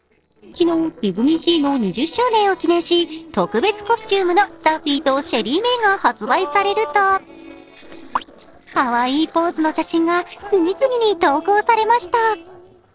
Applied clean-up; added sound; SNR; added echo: neural separator model SepFormer DNS4.